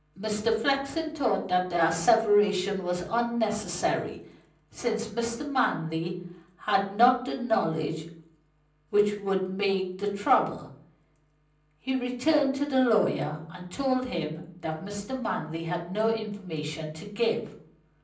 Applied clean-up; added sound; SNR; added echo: none; none; none; reverberation time 0.6 s.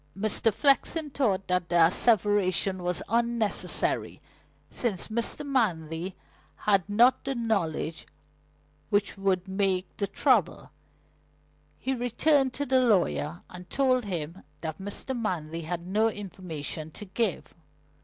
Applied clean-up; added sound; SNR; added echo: none; none; none; none.